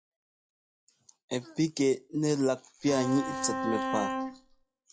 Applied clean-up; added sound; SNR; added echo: classical method log-MMSE.